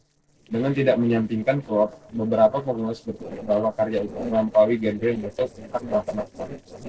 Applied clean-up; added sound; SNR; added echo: neural separator model SepFormer DNS4.